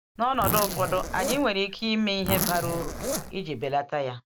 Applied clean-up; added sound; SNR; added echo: none; Zipper (clothing); 4 dB; none.